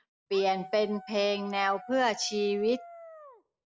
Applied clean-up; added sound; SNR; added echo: none; Dog; 18 dB; none.